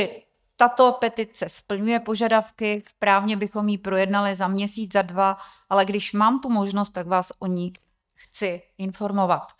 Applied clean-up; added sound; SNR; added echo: neural mask model DeepFilterNet 3.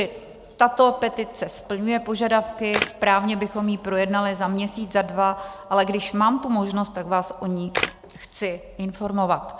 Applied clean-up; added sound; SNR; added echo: none; Camera; 7 dB; none.